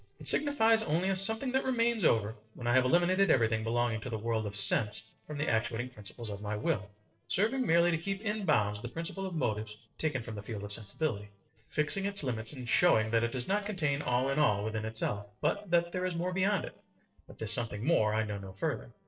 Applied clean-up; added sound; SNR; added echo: neural separator model SepFormer DNS4.